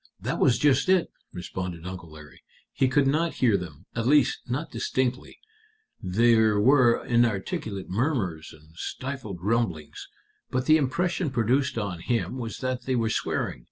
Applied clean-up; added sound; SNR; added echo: none; none; none; none.